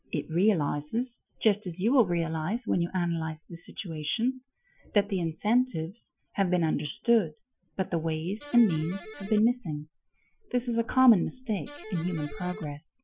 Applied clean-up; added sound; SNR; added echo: classical method Wiener filter.